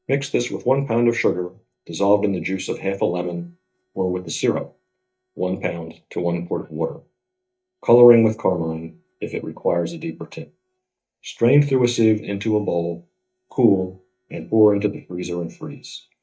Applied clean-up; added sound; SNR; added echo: neural mask model DeepFilterNet 3.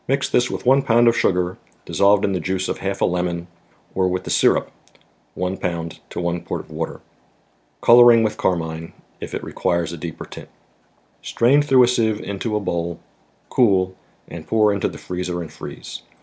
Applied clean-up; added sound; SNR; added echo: none; none; none; none.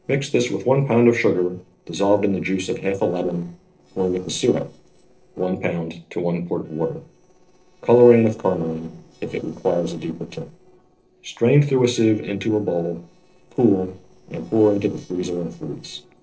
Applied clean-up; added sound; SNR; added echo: neural separator model SepFormer DNS4.